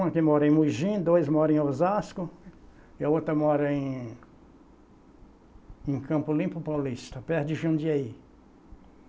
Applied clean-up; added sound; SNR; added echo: none; none; none; none.